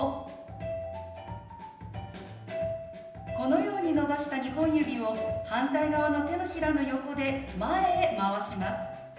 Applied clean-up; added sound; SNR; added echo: none; none; none; reverberation time 0.9 s.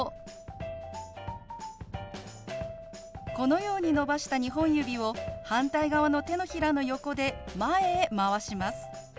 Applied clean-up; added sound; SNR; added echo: none; none; none; none.